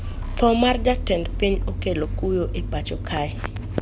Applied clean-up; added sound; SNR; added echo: none; Engine starting / Motor vehicle (road); 3 dB; none.